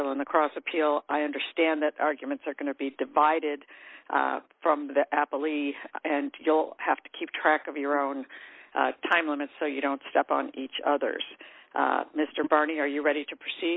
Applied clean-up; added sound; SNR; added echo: neural mask model Resemble Enhance denoiser.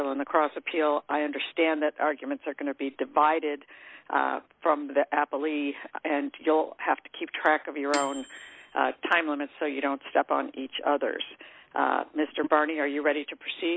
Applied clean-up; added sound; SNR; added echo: none; Microwave oven / Bell; 12 dB; none.